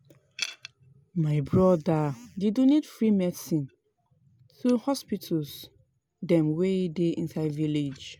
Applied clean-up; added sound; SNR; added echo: none; none; none; none.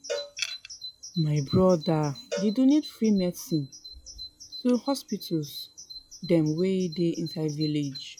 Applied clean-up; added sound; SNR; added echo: classical method log-MMSE.